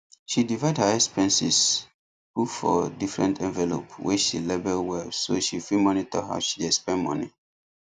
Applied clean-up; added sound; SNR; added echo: none; none; none; none.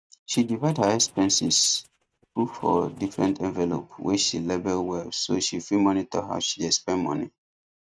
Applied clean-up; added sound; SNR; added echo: neural mask model RNNoise.